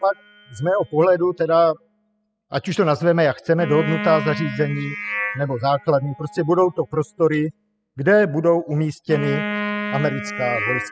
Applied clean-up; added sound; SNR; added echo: classical method spectral subtraction.